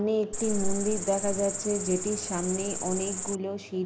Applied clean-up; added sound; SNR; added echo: none; Cricket; 2 dB; none.